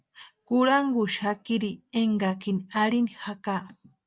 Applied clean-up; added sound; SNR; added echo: none; none; none; none.